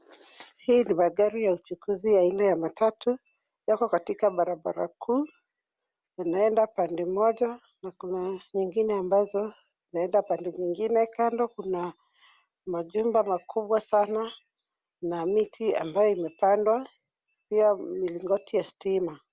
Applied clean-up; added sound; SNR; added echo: none; none; none; none.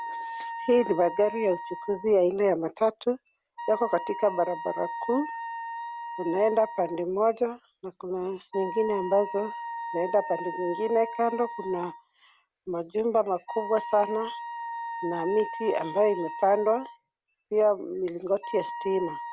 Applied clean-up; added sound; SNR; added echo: none; Wind instrument, woodwind instrument; 10 dB; none.